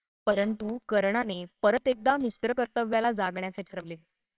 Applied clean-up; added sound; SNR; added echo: neural separator model SepFormer WHAMR!.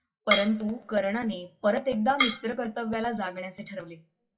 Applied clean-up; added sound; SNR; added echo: classical method WPE with log-MMSE.